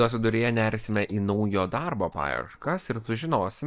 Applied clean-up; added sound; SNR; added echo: neural mask model DeepFilterNet 3.